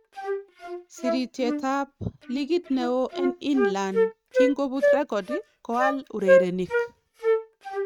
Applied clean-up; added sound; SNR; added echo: neural mask model RNNoise.